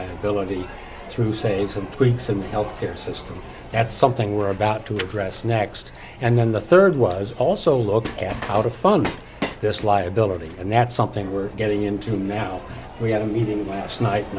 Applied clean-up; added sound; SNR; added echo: none; Train; 10 dB; none.